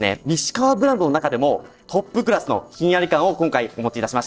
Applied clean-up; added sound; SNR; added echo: neural separator model SepFormer DNS4.